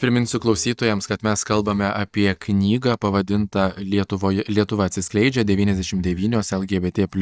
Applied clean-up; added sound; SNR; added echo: neural mask model DeepFilterNet 3.